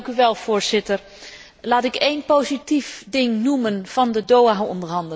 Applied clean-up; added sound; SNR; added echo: none; none; none; none.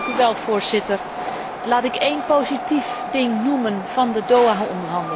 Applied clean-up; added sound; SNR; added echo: none; Train; 7 dB; none.